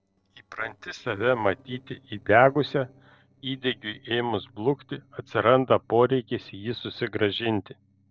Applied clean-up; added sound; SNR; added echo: neural separator model SepFormer DNS4.